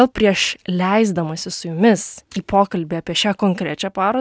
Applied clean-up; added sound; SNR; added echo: none; none; none; none.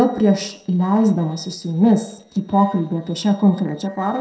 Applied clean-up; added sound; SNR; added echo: neural separator model SepFormer DNS4.